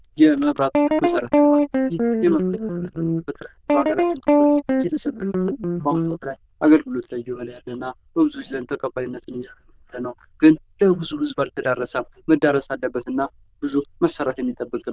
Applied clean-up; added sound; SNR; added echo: neural diffusion model UNIVERSE++.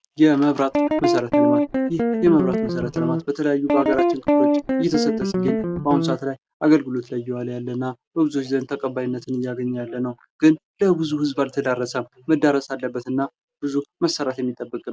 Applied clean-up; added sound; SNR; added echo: none; Guitar; -2 dB; none.